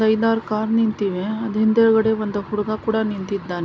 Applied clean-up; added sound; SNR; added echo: none; none; none; none.